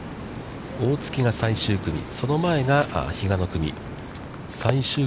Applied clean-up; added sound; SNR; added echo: none; none; none; none.